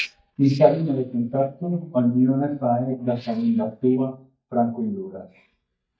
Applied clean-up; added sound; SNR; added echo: neural mask model DeepFilterNet 3.